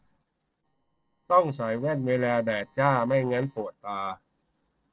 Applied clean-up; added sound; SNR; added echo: neural separator model SepFormer DNS4.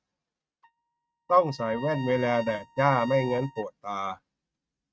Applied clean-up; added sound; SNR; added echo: neural mask model RNNoise.